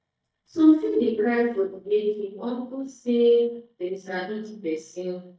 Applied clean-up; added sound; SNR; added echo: neural mask model DeepFilterNet 3.